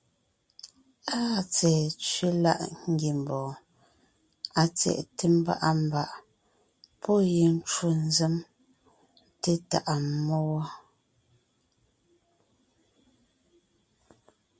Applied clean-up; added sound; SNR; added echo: none; none; none; none.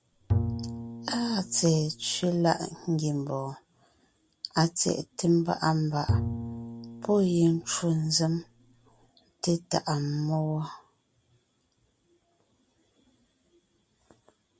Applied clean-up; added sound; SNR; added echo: none; Bowed string instrument; 5 dB; none.